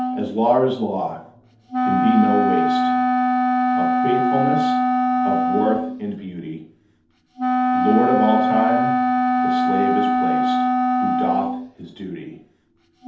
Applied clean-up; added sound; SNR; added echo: none; Wind instrument, woodwind instrument; -4 dB; reverberation time 0.6 s.